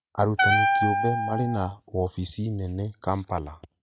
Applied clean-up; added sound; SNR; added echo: neural mask model RNNoise.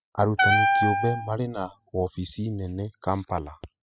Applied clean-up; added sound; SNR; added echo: classical method spectral subtraction.